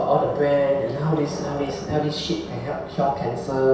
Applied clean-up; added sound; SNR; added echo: none; Skateboard; 20 dB; reverberation time 0.7 s.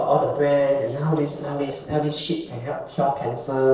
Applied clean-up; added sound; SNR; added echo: neural separator model SepFormer DNS4.